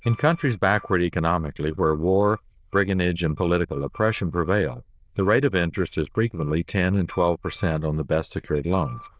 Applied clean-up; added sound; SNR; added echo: neural diffusion model UNIVERSE++.